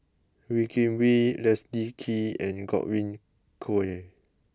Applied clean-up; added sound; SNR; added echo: none; none; none; none.